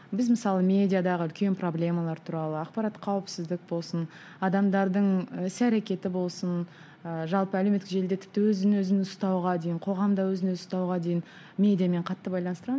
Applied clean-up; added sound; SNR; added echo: none; none; none; none.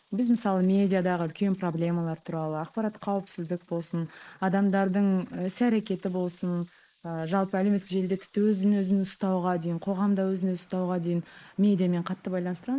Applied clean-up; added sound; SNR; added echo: neural mask model Resemble Enhance denoiser.